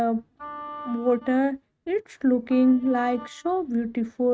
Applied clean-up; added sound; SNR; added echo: neural mask model RNNoise.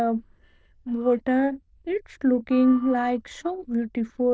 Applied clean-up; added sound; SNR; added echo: neural diffusion model UNIVERSE++.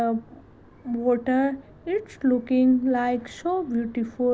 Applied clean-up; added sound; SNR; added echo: none; none; none; none.